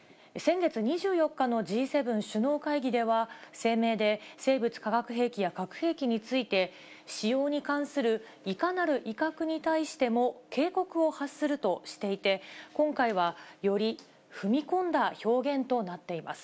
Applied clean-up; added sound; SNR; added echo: none; none; none; none.